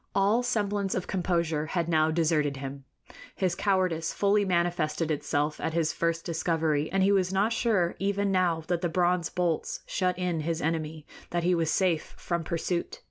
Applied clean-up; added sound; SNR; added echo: none; none; none; none.